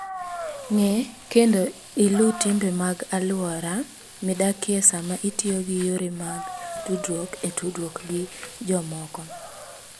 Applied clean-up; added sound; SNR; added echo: none; Dog + Frying (food); 14 dB; none.